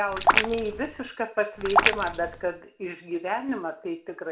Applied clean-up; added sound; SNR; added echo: none; Raindrop; -4 dB; reverberation time 0.4 s.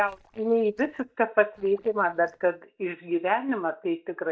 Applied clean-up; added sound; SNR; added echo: neural mask model DeepFilterNet 3.